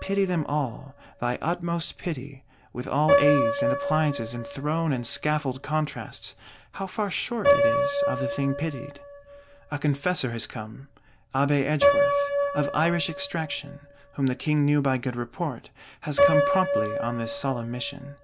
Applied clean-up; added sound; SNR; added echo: none; Piano; 1 dB; none.